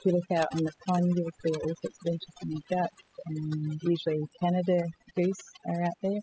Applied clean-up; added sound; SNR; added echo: classical method spectral subtraction.